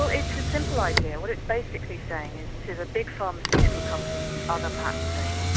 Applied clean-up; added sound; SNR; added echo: none; Motor vehicle (road); -5 dB; none.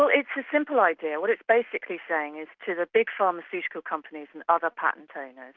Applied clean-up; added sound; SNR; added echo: none; none; none; none.